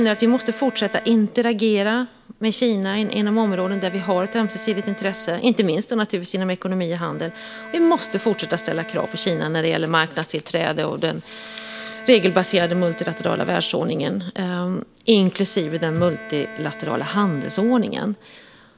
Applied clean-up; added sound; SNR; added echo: none; Bowed string instrument; 17 dB; none.